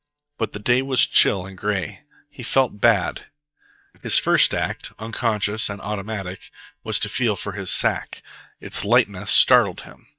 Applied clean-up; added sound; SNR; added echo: neural mask model DeepFilterNet 3.